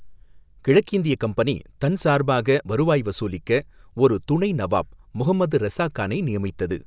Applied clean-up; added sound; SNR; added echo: none; none; none; none.